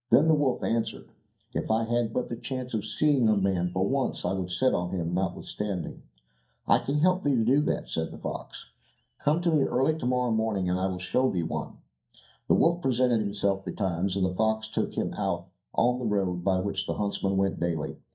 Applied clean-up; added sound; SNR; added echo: neural mask model DeepFilterNet 3.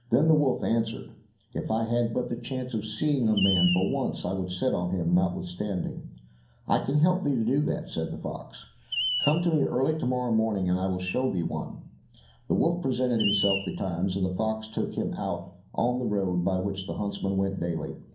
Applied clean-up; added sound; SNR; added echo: none; Screech; 10 dB; reverberation time 0.6 s.